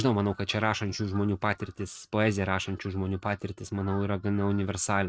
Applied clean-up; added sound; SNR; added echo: neural mask model RNNoise.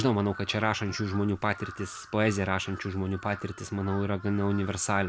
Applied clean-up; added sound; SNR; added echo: none; Crow; 17 dB; none.